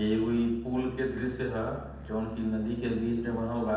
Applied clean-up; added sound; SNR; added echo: none; Musical instrument; 15 dB; reverberation time 0.9 s.